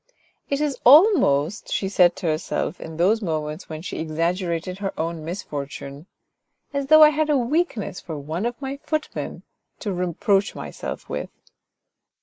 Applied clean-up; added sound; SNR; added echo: neural mask model Resemble Enhance denoiser.